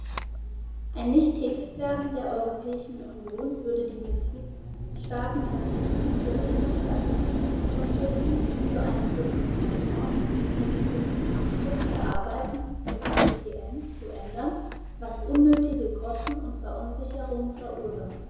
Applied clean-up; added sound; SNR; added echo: none; Mechanical fan; -2 dB; reverberation time 1.0 s.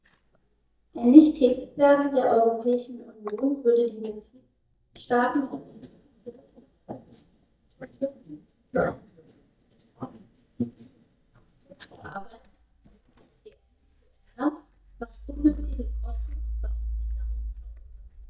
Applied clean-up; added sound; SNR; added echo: neural mask model DeepFilterNet 3.